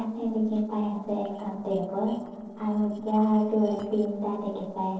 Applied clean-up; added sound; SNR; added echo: neural separator model SepFormer DNS4.